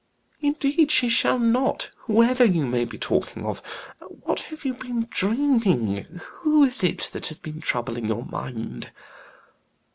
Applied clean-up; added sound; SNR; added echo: none; none; none; none.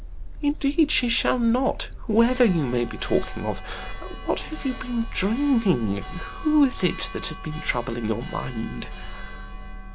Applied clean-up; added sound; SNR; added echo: none; Church bell; 9 dB; none.